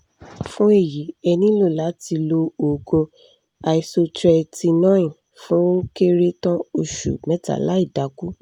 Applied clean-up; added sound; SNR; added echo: none; none; none; none.